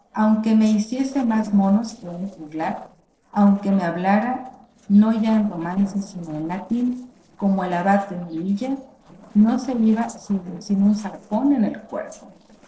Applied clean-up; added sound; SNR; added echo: neural separator model SepFormer DNS4.